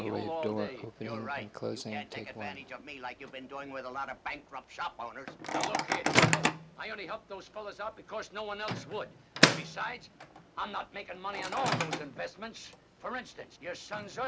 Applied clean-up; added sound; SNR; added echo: none; Microwave oven; -5 dB; none.